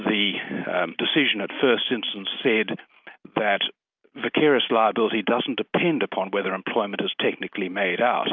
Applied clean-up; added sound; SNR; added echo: none; none; none; none.